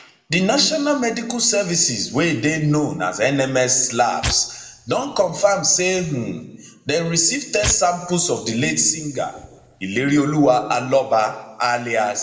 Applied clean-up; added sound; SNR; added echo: none; Tearing; 14 dB; reverberation time 1.0 s.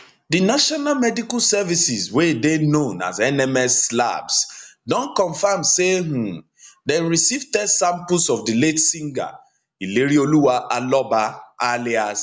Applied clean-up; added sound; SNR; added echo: none; none; none; none.